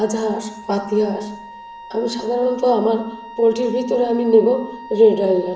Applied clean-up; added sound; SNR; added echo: none; Wind instrument, woodwind instrument; 18 dB; reverberation time 0.8 s.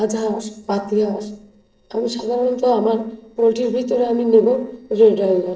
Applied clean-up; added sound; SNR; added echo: neural separator model SepFormer DNS4.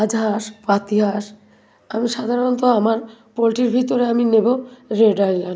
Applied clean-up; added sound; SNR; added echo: none; none; none; none.